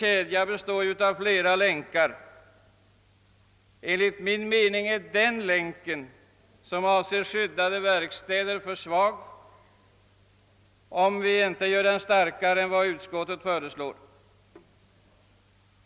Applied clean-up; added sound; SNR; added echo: none; none; none; none.